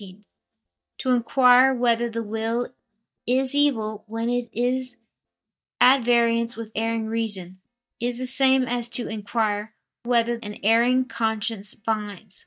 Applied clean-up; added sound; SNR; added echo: neural mask model DeepFilterNet 3.